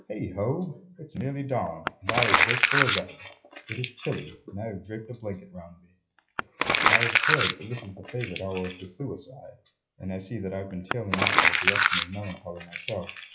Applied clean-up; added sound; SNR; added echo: classical method WPE with log-MMSE.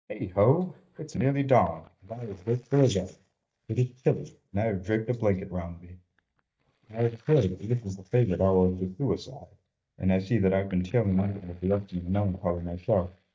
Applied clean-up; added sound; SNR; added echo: neural mask model DeepFilterNet 3.